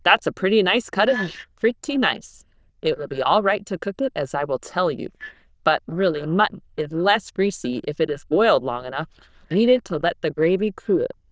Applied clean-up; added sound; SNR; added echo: neural diffusion model UNIVERSE++.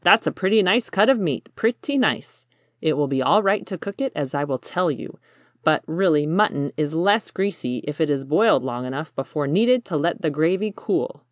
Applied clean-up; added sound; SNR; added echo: none; none; none; none.